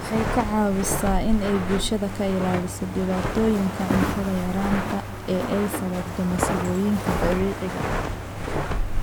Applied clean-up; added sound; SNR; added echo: none; Walk, footsteps; 2 dB; none.